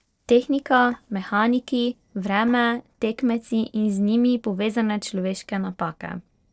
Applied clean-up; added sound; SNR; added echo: neural separator model SepFormer DNS4.